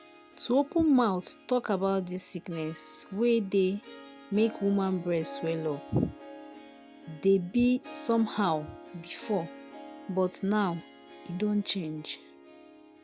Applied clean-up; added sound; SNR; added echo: none; Harp; 17 dB; none.